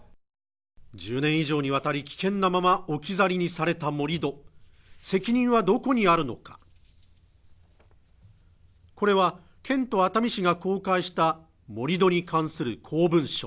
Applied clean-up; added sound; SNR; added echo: none; none; none; none.